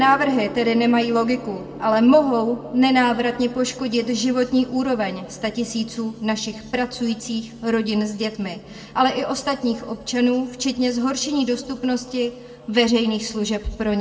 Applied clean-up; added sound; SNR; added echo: none; Gong; 19 dB; reverberation time 1.3 s.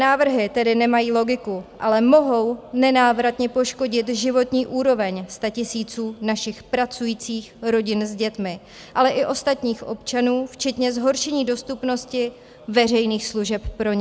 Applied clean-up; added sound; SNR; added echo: none; none; none; none.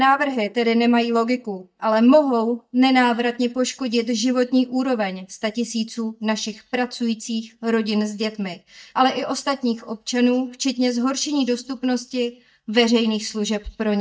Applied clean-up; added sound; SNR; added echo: neural mask model DeepFilterNet 3.